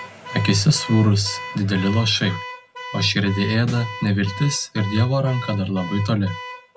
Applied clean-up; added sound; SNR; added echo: none; Snare drum + Alarm / Car; 14 dB; none.